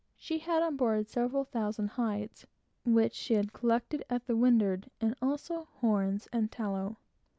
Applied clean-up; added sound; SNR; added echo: none; none; none; none.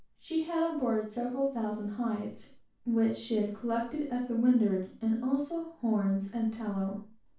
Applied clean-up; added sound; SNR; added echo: none; none; none; reverberation time 0.3 s.